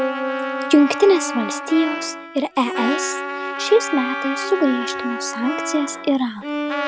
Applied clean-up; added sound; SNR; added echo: none; Bowed string instrument + Trumpet; 5 dB; none.